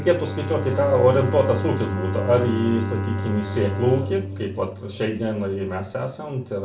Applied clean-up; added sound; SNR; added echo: none; Bowed string instrument; 6 dB; reverberation time 0.3 s.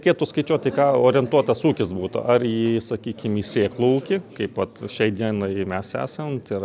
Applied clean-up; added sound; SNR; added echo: none; none; none; none.